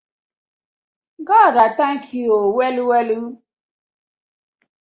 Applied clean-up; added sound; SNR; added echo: none; none; none; none.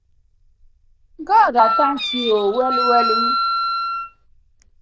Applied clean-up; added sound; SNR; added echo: neural diffusion model UNIVERSE++.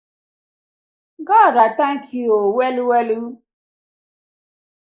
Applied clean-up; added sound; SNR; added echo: neural mask model Resemble Enhance denoiser.